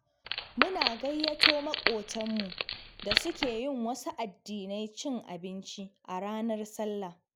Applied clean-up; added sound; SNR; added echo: none; Wood; -4 dB; none.